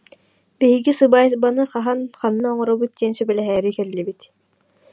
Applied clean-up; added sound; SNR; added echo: none; none; none; none.